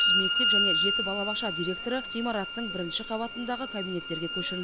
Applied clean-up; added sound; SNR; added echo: none; Bowed string instrument; -4 dB; none.